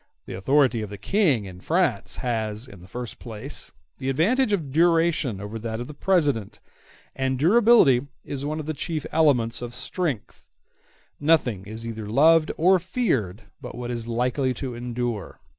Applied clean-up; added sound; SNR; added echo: none; none; none; none.